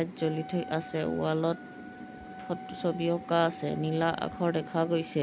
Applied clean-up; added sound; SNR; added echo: none; Wind instrument, woodwind instrument; 16 dB; none.